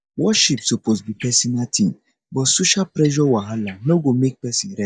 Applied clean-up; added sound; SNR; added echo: neural mask model DeepFilterNet 3.